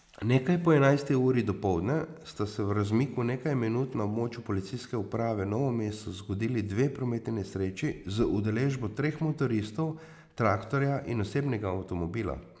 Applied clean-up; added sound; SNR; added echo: none; none; none; none.